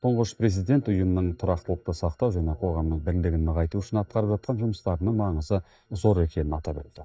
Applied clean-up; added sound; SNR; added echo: neural mask model DeepFilterNet 3.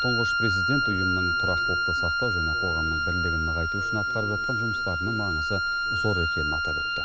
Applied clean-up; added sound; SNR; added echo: none; Wind instrument, woodwind instrument; -5 dB; none.